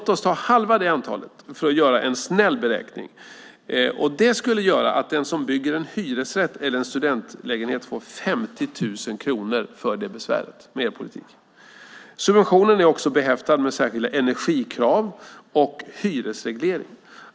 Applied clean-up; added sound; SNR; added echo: none; none; none; none.